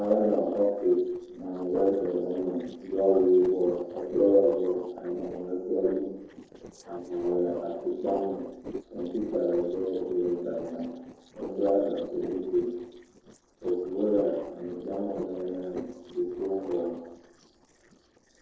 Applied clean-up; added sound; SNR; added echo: neural separator model SepFormer DNS4.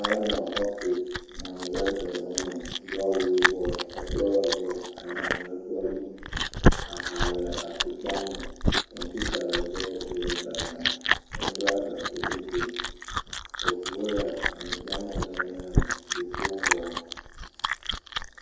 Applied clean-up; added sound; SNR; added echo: none; Chewing, mastication; -1 dB; reverberation time 0.9 s.